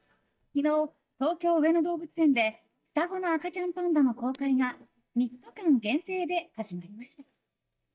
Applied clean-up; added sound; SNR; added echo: neural mask model DeepFilterNet 3.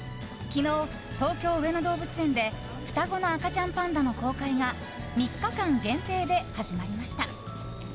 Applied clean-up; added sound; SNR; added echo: none; none; none; none.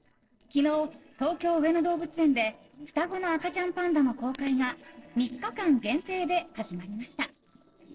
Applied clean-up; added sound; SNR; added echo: neural separator model SepFormer DNS4.